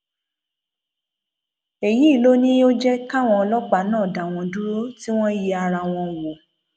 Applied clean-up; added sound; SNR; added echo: none; none; none; none.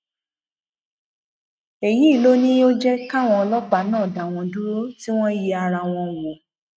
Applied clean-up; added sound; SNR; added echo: neural mask model RNNoise.